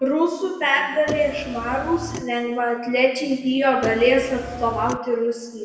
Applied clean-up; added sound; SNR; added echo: none; Car; 10 dB; reverberation time 1.1 s.